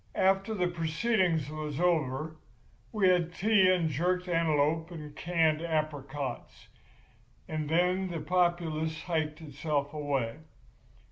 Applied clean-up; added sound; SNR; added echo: none; none; none; none.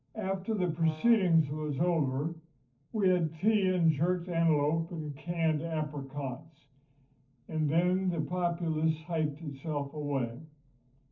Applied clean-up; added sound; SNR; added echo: neural separator model SepFormer DNS4.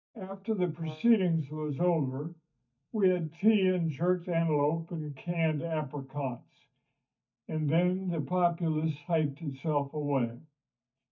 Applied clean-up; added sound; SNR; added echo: neural mask model DeepFilterNet 3.